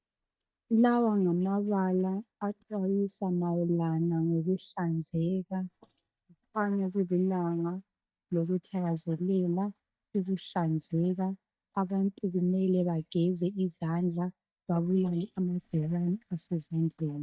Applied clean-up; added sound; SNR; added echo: neural mask model DeepFilterNet 3.